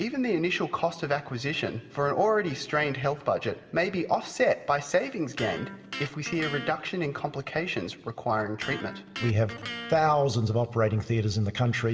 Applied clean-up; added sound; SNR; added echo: none; Electric guitar; 13 dB; reverberation time 1.6 s.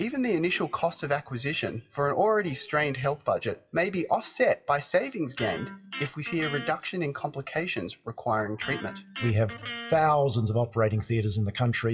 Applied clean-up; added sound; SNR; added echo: classical method WPE with log-MMSE.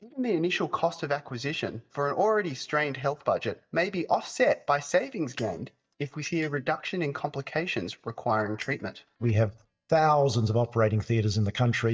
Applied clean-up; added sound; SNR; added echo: neural mask model DeepFilterNet 3.